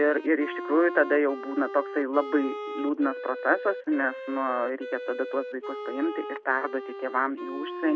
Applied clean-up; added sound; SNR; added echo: none; Wind instrument, woodwind instrument; 9 dB; none.